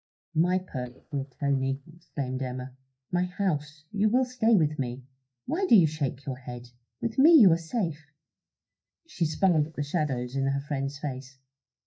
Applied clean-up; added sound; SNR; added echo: neural mask model DeepFilterNet 3.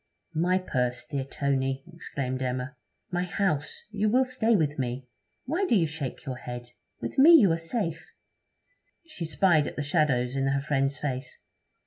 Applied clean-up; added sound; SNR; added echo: none; none; none; none.